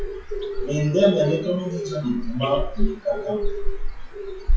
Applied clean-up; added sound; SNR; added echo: classical method WPE with log-MMSE.